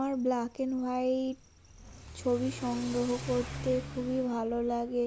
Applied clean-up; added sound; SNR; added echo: none; Accelerating, revving, vroom / Car; 12 dB; none.